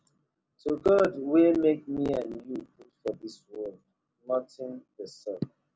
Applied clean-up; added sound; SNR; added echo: none; none; none; none.